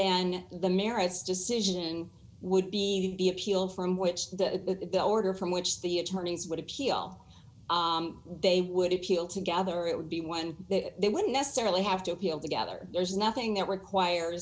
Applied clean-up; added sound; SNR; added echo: none; none; none; none.